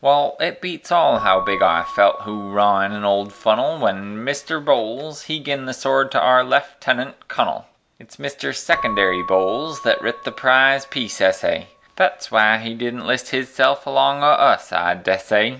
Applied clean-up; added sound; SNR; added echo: none; Keyboard (musical) / Bell; 16 dB; none.